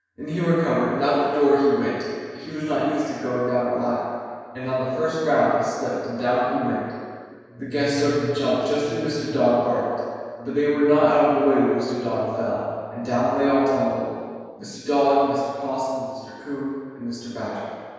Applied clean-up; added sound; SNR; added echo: none; none; none; reverberation time 1.9 s.